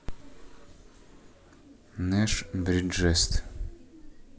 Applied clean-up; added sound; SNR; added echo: none; none; none; none.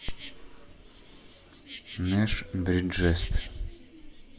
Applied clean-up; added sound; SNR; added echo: none; Insect; 17 dB; none.